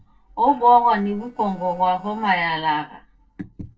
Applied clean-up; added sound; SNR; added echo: neural separator model SepFormer DNS4.